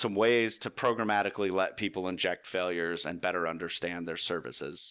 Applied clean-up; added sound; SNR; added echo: none; none; none; none.